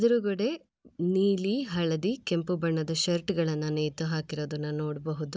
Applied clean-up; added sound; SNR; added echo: none; none; none; none.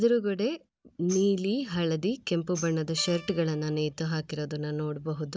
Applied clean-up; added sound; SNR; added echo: none; Tambourine + Guitar; 18 dB; none.